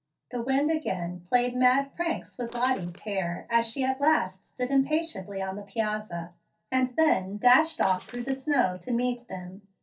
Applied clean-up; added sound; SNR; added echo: neural separator model SepFormer DNS4.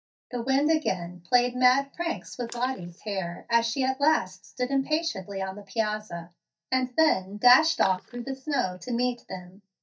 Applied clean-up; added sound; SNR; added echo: neural mask model DeepFilterNet 3.